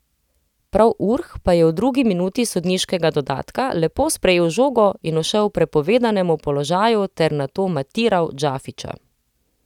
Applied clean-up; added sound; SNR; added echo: none; none; none; none.